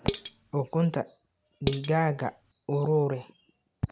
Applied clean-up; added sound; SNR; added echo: none; Dishes, pots, and pans; 6 dB; none.